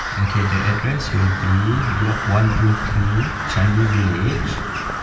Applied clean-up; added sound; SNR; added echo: none; Crow; 6 dB; reverberation time 2.1 s.